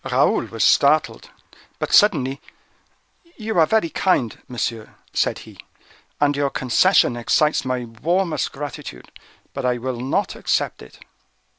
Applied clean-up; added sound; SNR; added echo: none; none; none; none.